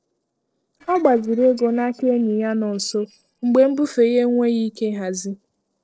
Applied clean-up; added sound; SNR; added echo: neural separator model SepFormer DNS4.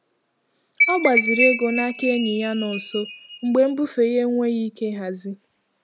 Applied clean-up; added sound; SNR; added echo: none; Chime; 0 dB; none.